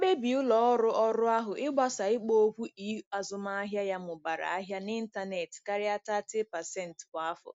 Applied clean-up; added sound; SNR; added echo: none; none; none; none.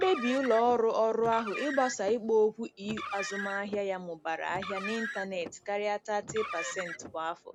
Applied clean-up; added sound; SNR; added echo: none; Car; 11 dB; none.